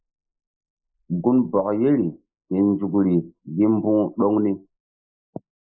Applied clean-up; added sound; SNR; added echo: neural mask model Resemble Enhance denoiser.